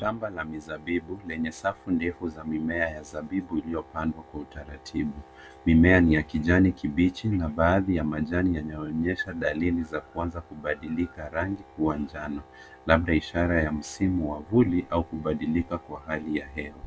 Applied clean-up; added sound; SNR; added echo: none; none; none; none.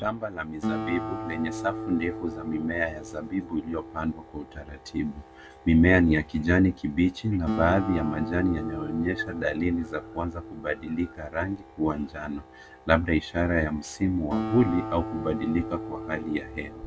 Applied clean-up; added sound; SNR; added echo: none; Acoustic guitar; 10 dB; none.